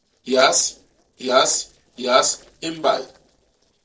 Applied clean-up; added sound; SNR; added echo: neural separator model SepFormer DNS4.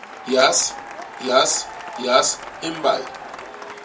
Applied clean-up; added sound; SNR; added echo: none; Applause / Cheering; 13 dB; reverberation time 0.2 s.